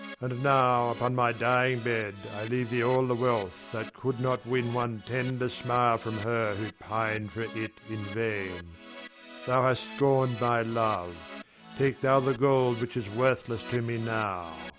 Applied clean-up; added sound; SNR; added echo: none; Keyboard (musical); 15 dB; none.